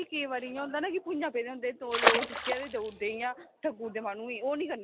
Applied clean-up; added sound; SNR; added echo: none; Water / Splash, splatter; -5 dB; none.